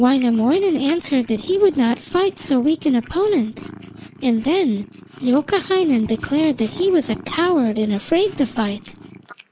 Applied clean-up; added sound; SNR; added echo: none; Purr; 19 dB; none.